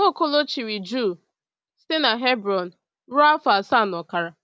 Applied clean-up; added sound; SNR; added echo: none; none; none; none.